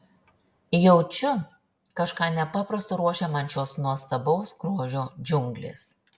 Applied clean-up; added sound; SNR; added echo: none; none; none; none.